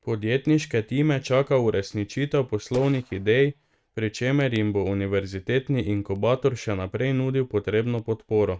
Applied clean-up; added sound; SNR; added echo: neural mask model RNNoise.